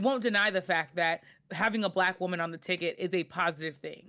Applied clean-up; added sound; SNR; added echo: none; none; none; none.